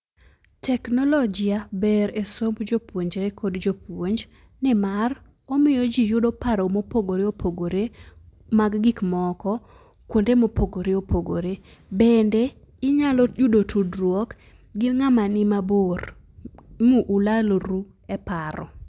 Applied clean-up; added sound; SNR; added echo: none; none; none; none.